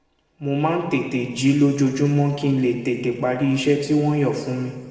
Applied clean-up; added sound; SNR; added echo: none; none; none; reverberation time 1.9 s.